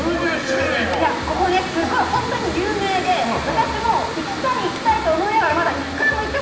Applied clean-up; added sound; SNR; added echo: none; Mechanical fan; 9 dB; reverberation time 1.7 s.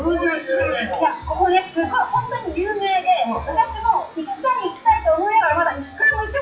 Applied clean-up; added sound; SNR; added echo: classical method WPE with log-MMSE.